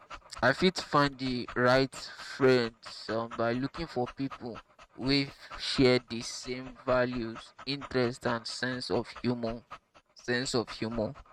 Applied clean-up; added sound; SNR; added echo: neural mask model RNNoise.